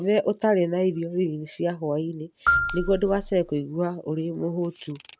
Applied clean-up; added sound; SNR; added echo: none; Marimba, xylophone; 4 dB; none.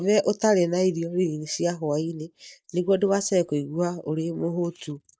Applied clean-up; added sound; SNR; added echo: neural mask model Resemble Enhance denoiser.